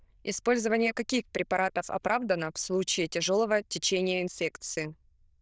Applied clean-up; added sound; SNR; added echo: neural diffusion model UNIVERSE++.